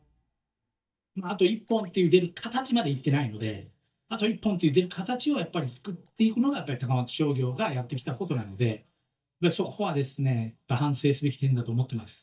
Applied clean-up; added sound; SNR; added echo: neural mask model DeepFilterNet 3.